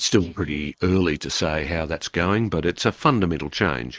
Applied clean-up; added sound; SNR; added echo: neural mask model Resemble Enhance denoiser.